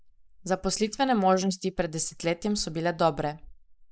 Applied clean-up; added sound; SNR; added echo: neural mask model Resemble Enhance denoiser.